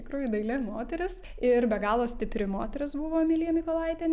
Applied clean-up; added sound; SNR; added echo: none; none; none; none.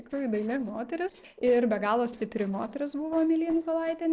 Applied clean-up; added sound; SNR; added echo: neural separator model SepFormer DNS4.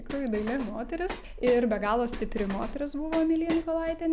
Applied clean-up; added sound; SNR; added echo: none; Train; 14 dB; none.